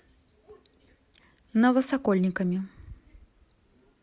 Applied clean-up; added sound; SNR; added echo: none; none; none; none.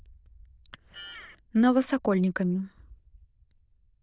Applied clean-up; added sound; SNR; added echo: neural diffusion model UNIVERSE++.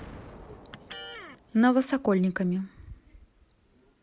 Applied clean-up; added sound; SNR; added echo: none; Explosion + Electric guitar; 19 dB; none.